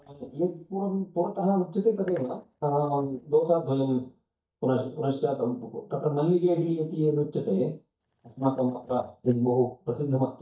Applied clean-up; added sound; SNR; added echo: neural mask model DeepFilterNet 3.